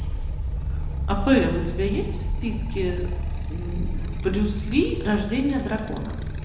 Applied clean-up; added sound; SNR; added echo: none; Motorcycle; 1 dB; reverberation time 0.9 s.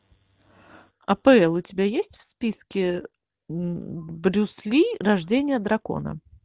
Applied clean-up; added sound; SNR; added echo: none; none; none; none.